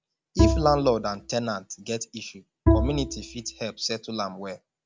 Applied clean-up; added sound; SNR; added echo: none; Bowed string instrument; -2 dB; none.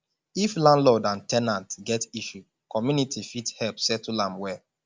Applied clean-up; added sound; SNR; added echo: none; none; none; none.